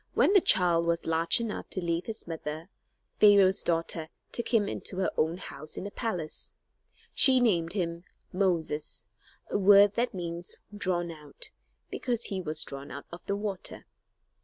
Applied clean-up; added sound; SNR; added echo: none; none; none; none.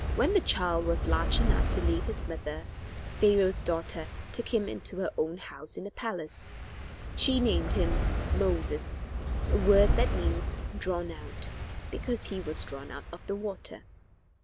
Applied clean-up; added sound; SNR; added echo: none; Fire; 0 dB; none.